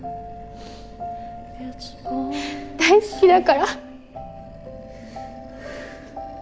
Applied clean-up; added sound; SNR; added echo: none; Animal; 19 dB; none.